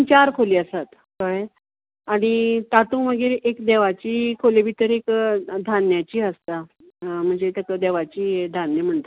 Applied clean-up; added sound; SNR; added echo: none; none; none; none.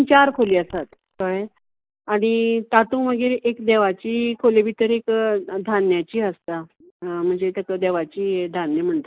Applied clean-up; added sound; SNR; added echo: neural mask model Resemble Enhance denoiser.